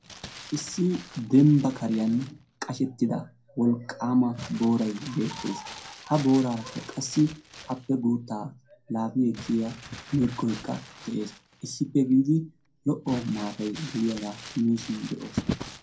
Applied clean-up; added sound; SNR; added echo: none; Crumpling, crinkling; 15 dB; reverberation time 0.2 s.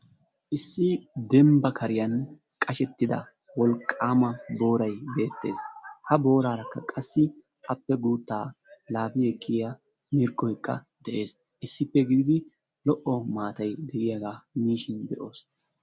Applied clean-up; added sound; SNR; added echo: none; none; none; none.